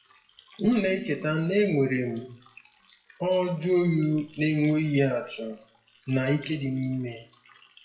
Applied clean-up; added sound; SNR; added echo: classical method WPE with log-MMSE.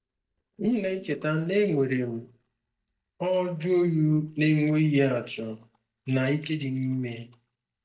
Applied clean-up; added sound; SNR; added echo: neural mask model DeepFilterNet 3.